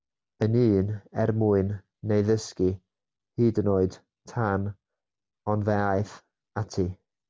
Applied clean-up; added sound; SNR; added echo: none; none; none; none.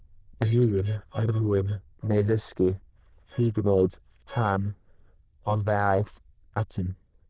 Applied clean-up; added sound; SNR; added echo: neural diffusion model UNIVERSE++.